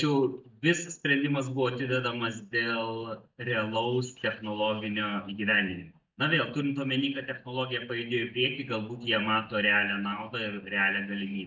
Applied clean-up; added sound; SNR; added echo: neural mask model DeepFilterNet 3.